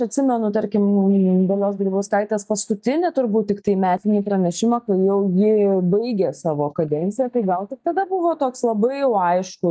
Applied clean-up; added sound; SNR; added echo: neural mask model DeepFilterNet 3.